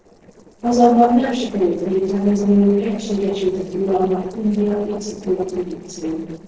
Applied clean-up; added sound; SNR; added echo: neural separator model SepFormer DNS4.